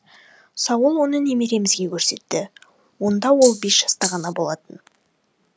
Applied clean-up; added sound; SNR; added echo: none; Rattle (instrument); 6 dB; none.